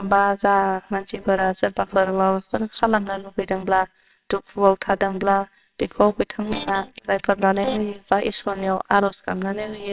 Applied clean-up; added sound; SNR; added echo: neural separator model SepFormer WHAMR!.